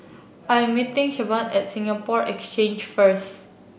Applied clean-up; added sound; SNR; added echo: none; none; none; none.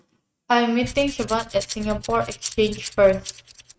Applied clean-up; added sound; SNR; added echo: neural mask model RNNoise.